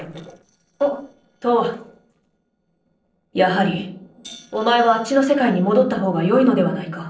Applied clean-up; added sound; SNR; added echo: neural separator model SepFormer DNS4.